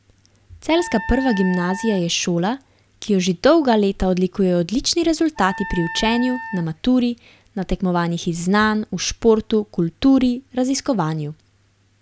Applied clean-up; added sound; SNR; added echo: none; Wind instrument, woodwind instrument; 12 dB; none.